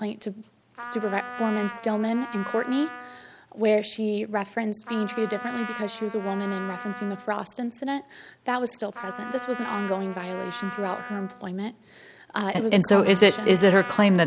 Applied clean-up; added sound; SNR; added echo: none; Trumpet; 13 dB; none.